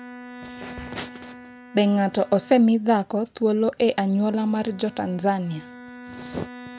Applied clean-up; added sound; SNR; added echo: none; Bowed string instrument; 18 dB; none.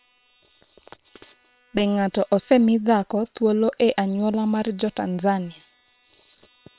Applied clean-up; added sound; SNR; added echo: neural separator model SepFormer WHAM!.